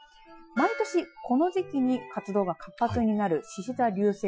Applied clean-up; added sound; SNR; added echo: classical method Wiener filter.